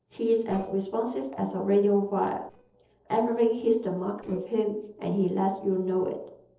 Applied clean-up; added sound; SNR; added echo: neural separator model SepFormer DNS4.